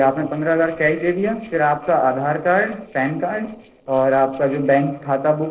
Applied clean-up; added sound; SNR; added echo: neural separator model SepFormer DNS4.